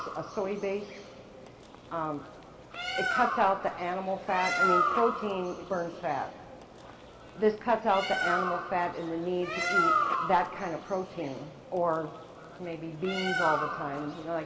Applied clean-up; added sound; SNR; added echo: none; Bird; 2 dB; reverberation time 2.2 s.